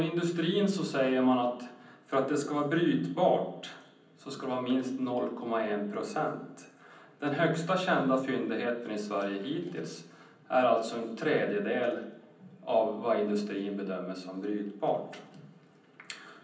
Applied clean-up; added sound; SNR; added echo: none; none; none; reverberation time 0.6 s.